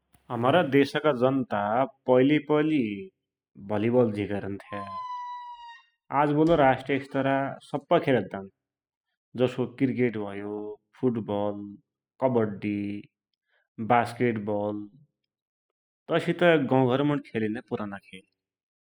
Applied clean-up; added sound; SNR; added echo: classical method spectral subtraction.